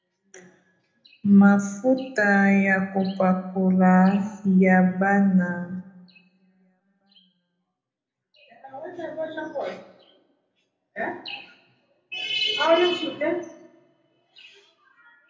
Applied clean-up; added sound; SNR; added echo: none; none; none; reverberation time 0.7 s.